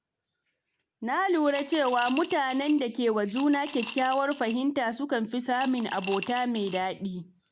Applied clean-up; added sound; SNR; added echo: none; Coin (dropping) / Glass; 11 dB; none.